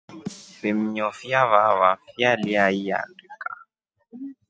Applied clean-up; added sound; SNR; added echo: neural mask model RNNoise.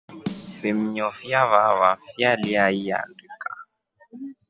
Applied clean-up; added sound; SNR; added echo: none; Snare drum; 15 dB; none.